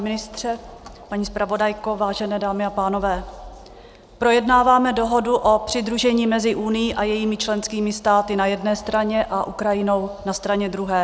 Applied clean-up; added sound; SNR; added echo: none; none; none; none.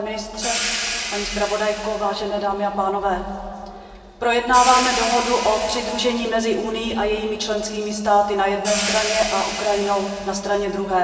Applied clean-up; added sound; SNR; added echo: none; Hi-hat; 9 dB; reverberation time 2.1 s.